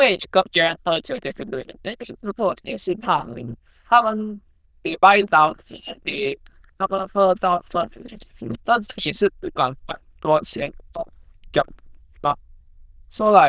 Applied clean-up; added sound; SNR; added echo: neural diffusion model UNIVERSE++.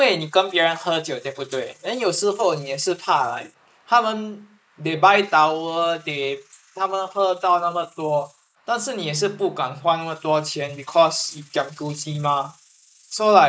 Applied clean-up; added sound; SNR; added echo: neural mask model Resemble Enhance denoiser.